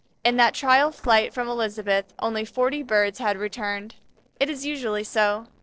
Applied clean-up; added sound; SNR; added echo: neural separator model SepFormer DNS4.